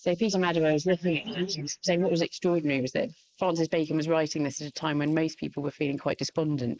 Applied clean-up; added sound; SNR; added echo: neural mask model Resemble Enhance denoiser.